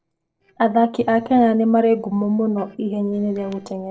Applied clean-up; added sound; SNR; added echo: neural separator model SepFormer DNS4.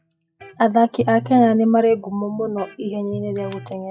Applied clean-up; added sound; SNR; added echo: classical method WPE with log-MMSE.